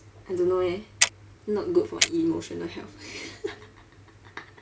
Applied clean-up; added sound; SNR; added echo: none; Clock; 1 dB; none.